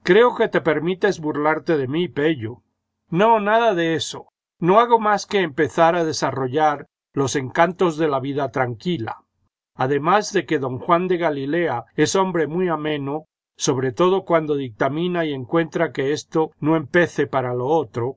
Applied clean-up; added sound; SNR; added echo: none; none; none; none.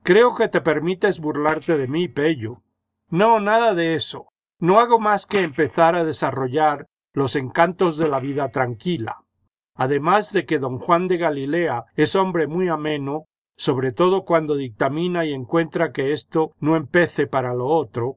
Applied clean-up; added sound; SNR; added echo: neural separator model SepFormer DNS4.